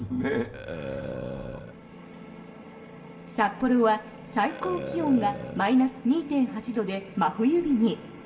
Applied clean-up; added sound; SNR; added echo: none; Burping, eructation; 12 dB; reverberation time 2.6 s.